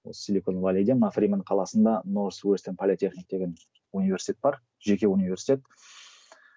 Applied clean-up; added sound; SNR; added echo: none; none; none; none.